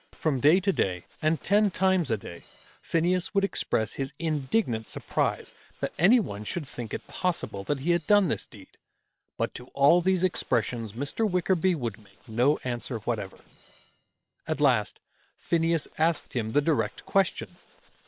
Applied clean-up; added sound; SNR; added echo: neural separator model SepFormer WHAM!.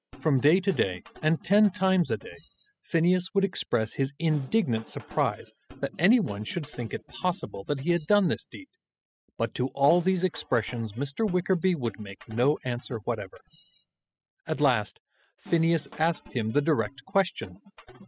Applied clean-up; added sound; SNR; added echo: classical method spectral subtraction.